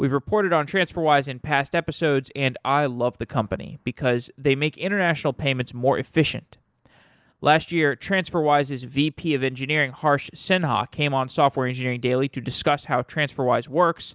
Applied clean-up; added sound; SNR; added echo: none; none; none; none.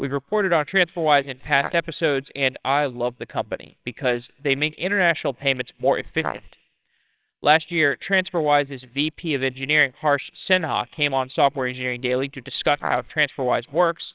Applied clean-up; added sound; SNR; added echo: neural separator model SepFormer WHAMR!.